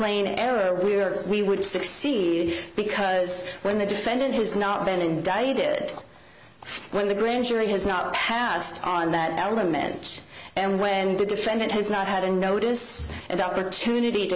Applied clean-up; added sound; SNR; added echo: none; none; none; none.